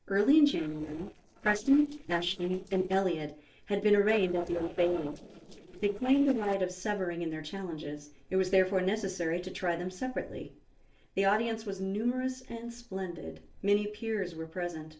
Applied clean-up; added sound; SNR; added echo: neural separator model SepFormer DNS4.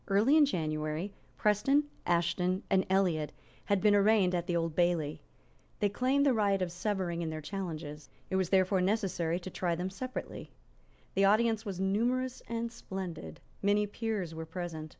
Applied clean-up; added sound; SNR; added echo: none; none; none; none.